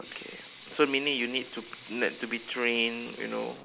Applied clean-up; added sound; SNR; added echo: none; Sink (filling or washing) / Water tap, faucet / Liquid; 17 dB; none.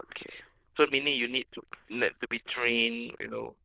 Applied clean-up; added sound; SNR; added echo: neural diffusion model UNIVERSE++.